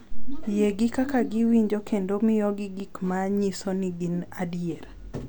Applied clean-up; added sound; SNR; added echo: none; none; none; none.